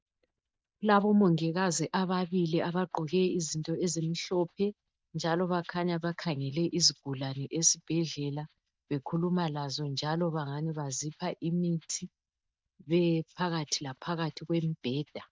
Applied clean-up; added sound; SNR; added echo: neural mask model DeepFilterNet 3.